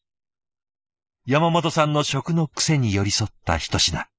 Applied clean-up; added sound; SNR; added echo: neural mask model Resemble Enhance denoiser.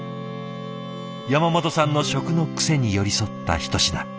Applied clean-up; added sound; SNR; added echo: none; Wind instrument, woodwind instrument; 18 dB; none.